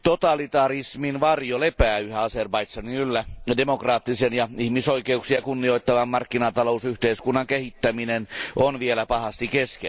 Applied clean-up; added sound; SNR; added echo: none; none; none; none.